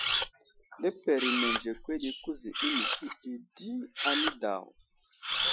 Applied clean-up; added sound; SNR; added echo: classical method Wiener filter.